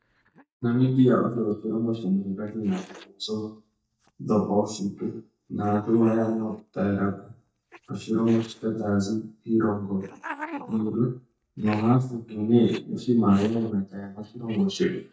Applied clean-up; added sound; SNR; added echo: neural mask model DeepFilterNet 3.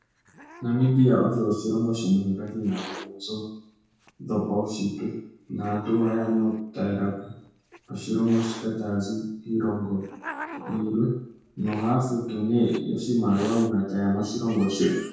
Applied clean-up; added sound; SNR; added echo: none; Hiss; 19 dB; reverberation time 0.6 s.